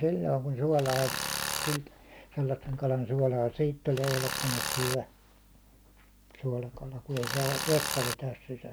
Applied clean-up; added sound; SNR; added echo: none; Tools; 2 dB; none.